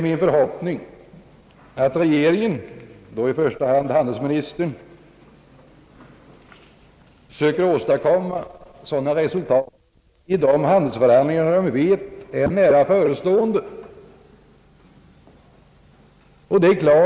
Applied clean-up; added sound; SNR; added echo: none; none; none; none.